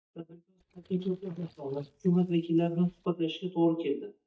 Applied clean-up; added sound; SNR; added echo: neural mask model DeepFilterNet 3.